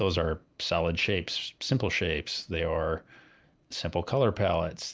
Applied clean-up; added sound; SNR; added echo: none; none; none; none.